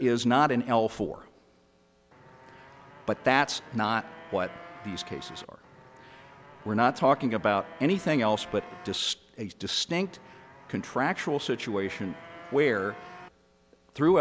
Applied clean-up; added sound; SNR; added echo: none; Motorcycle; 19 dB; none.